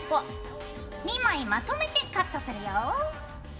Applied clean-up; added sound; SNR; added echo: none; Glass; 19 dB; reverberation time 2.4 s.